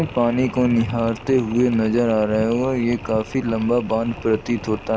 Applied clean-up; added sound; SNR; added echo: none; Mechanisms; 18 dB; none.